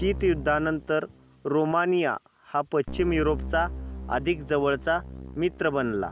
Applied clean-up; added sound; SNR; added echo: none; Keyboard (musical); 11 dB; none.